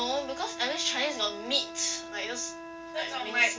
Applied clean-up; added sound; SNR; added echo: none; Wind instrument, woodwind instrument; 10 dB; none.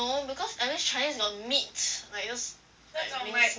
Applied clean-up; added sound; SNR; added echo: none; none; none; none.